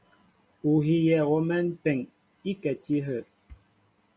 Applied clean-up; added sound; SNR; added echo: none; none; none; none.